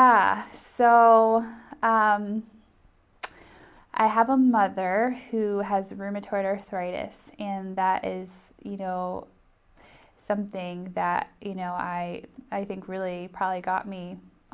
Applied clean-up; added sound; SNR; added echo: none; none; none; none.